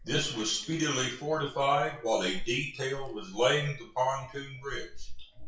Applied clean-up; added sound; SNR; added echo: classical method WPE with log-MMSE.